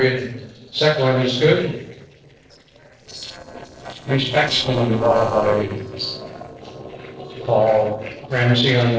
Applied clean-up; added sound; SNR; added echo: neural separator model SepFormer DNS4.